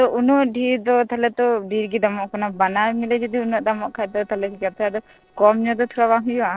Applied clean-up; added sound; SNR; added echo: neural separator model SepFormer DNS4.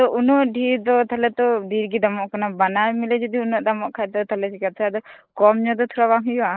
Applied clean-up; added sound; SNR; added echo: neural mask model Resemble Enhance denoiser.